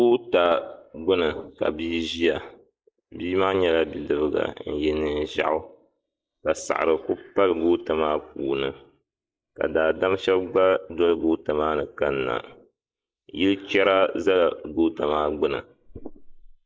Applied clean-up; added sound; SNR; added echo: neural mask model Resemble Enhance denoiser.